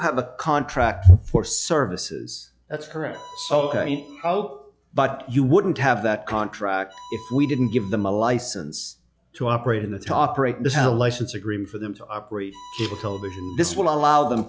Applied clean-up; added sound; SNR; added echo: classical method log-MMSE.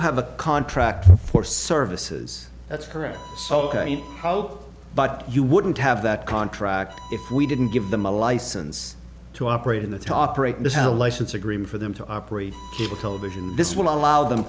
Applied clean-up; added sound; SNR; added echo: none; Bowed string instrument; 20 dB; none.